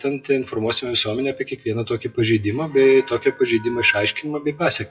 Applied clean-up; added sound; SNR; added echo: classical method WPE with log-MMSE.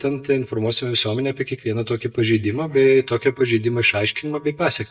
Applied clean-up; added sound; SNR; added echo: neural mask model DeepFilterNet 3.